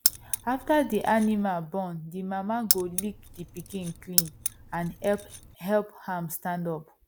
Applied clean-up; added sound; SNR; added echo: none; Keys jangling; 2 dB; none.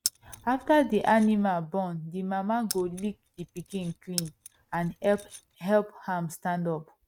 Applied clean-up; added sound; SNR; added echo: neural mask model RNNoise.